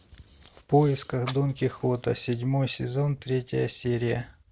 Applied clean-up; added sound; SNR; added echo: none; Fire; 18 dB; none.